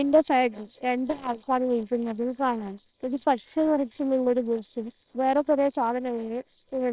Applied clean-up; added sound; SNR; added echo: neural separator model SepFormer WHAMR!.